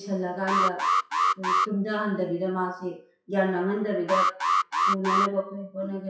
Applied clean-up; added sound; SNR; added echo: classical method WPE with log-MMSE.